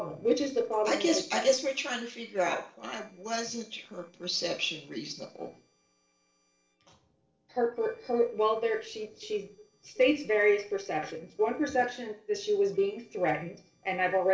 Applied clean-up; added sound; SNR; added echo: neural separator model SepFormer DNS4.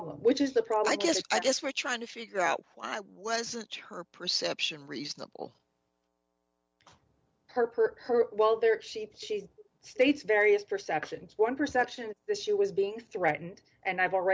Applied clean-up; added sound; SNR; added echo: none; none; none; none.